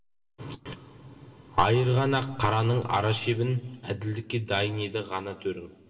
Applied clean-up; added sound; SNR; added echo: none; none; none; reverberation time 2.8 s.